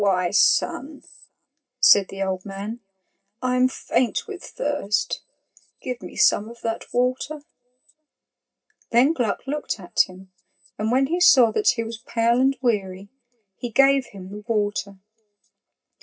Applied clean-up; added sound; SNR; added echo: none; none; none; reverberation time 0.4 s.